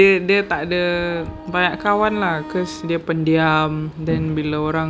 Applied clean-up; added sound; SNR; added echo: none; Wind instrument, woodwind instrument; 18 dB; none.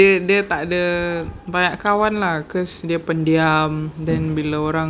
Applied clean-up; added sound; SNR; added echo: none; none; none; none.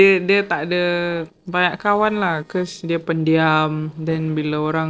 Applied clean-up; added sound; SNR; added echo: neural separator model SepFormer DNS4.